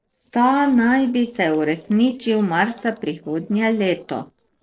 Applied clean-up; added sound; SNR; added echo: neural separator model SepFormer DNS4.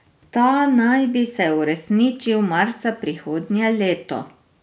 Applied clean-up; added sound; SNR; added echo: none; none; none; none.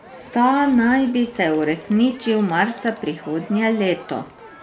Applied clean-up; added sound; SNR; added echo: none; Crowd; 19 dB; none.